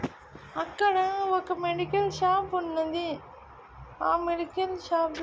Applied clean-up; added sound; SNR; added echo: none; none; none; none.